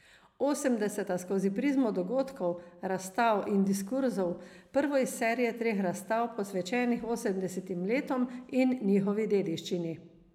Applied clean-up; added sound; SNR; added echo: none; none; none; none.